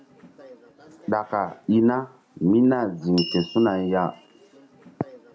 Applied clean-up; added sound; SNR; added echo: none; Door / Bell; 18 dB; none.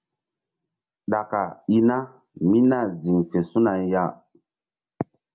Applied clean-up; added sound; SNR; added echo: none; none; none; none.